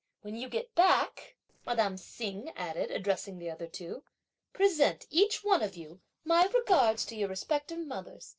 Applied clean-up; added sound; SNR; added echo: neural separator model SepFormer DNS4.